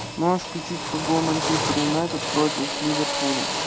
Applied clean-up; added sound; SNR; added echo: none; Drill; 2 dB; none.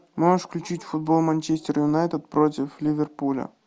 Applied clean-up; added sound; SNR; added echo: none; none; none; none.